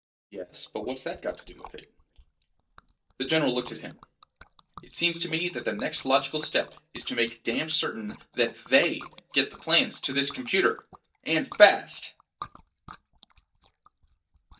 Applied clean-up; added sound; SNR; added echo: neural mask model DeepFilterNet 3.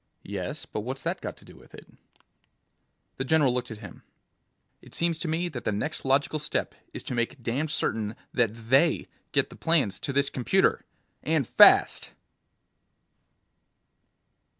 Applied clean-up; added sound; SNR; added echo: none; none; none; none.